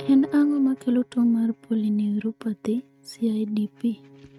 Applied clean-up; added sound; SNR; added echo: neural mask model RNNoise.